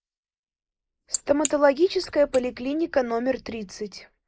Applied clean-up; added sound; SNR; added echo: neural mask model Resemble Enhance denoiser.